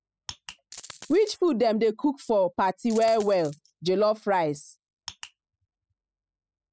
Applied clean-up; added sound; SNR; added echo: classical method spectral subtraction.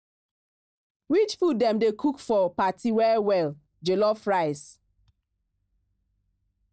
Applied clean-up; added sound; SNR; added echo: neural mask model DeepFilterNet 3.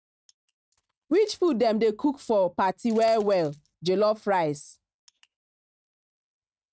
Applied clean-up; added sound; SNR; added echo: neural mask model RNNoise.